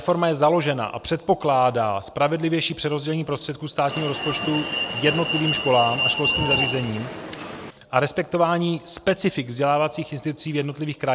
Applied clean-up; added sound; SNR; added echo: none; Alarm; 3 dB; none.